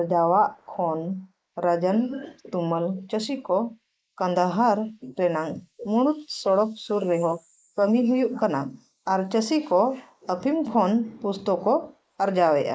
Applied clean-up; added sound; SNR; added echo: neural mask model Resemble Enhance denoiser.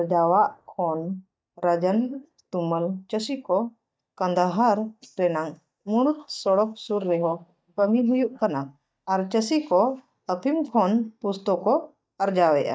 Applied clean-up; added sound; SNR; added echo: neural mask model DeepFilterNet 3.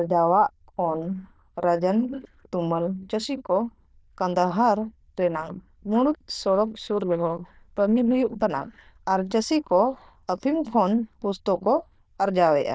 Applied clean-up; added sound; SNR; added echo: neural diffusion model UNIVERSE++.